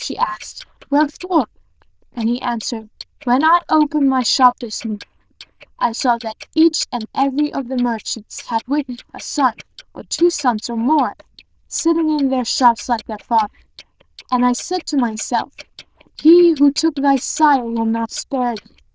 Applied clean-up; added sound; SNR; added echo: neural diffusion model UNIVERSE++.